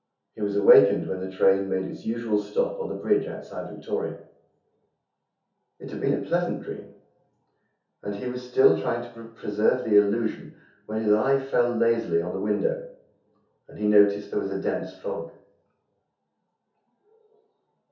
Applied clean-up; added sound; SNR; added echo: none; none; none; reverberation time 0.5 s.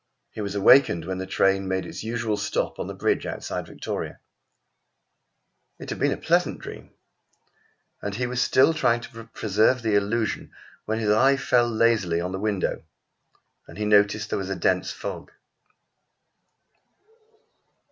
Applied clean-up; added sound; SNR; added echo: none; none; none; none.